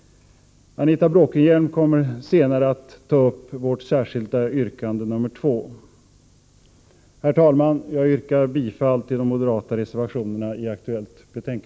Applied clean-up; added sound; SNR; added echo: none; none; none; none.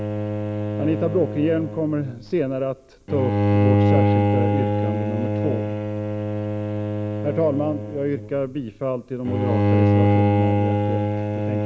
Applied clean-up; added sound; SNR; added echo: none; Bowed string instrument; -5 dB; none.